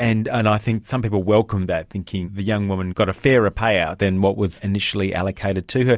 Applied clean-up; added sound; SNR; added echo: none; none; none; none.